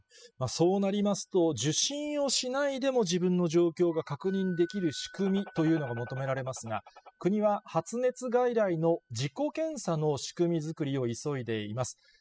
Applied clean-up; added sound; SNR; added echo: classical method spectral subtraction.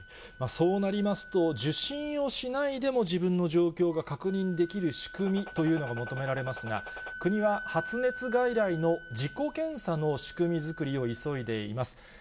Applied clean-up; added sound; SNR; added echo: none; Wind instrument, woodwind instrument + Gunshot, gunfire; 15 dB; none.